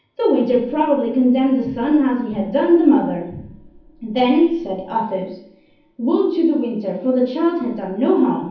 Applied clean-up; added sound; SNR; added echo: none; none; none; reverberation time 0.7 s.